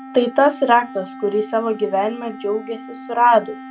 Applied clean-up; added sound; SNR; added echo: none; Wind instrument, woodwind instrument; 16 dB; none.